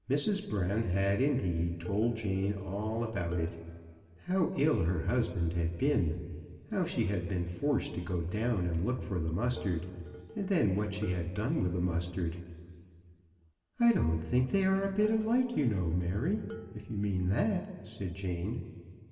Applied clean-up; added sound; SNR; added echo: none; Dishes, pots, and pans; 19 dB; reverberation time 2.2 s.